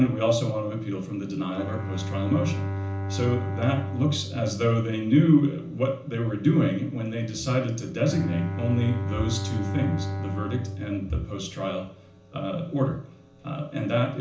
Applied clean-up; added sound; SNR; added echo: none; Bowed string instrument; 8 dB; reverberation time 0.7 s.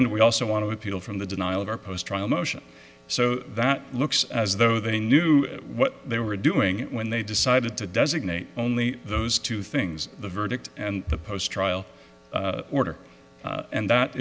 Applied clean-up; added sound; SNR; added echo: none; none; none; none.